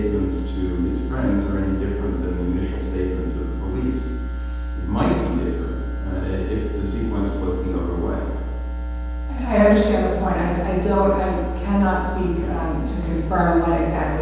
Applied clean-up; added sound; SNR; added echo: none; none; none; reverberation time 1.2 s.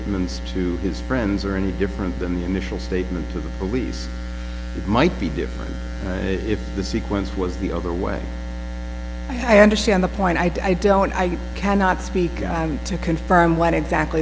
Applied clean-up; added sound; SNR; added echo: none; none; none; none.